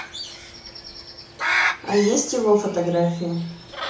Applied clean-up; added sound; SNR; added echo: none; Bird; 5 dB; reverberation time 0.8 s.